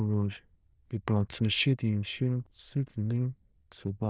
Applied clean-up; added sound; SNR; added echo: neural diffusion model UNIVERSE++.